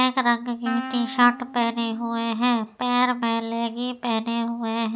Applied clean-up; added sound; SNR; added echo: none; Wind instrument, woodwind instrument; 14 dB; none.